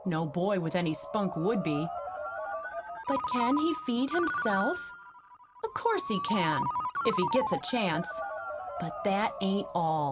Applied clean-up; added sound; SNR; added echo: none; Ringtone; 5 dB; none.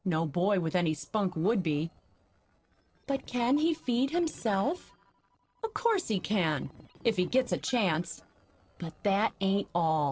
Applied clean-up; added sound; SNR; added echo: neural separator model SepFormer DNS4.